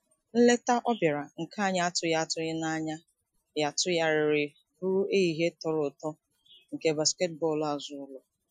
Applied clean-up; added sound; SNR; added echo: classical method Wiener filter.